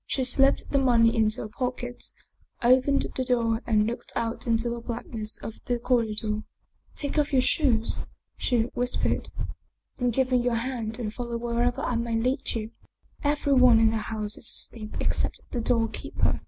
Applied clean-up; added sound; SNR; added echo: none; none; none; none.